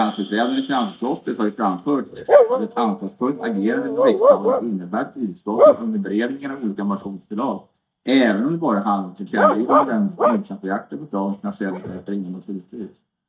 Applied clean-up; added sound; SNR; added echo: neural mask model DeepFilterNet 3.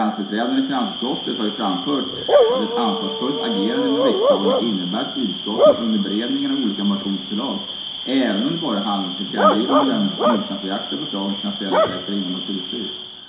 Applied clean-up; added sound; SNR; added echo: none; Bark / Cricket; -1 dB; reverberation time 0.7 s.